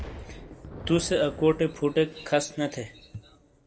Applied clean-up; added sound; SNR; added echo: none; Explosion; 15 dB; reverberation time 0.6 s.